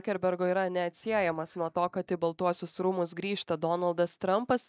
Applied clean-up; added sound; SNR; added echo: neural mask model DeepFilterNet 3.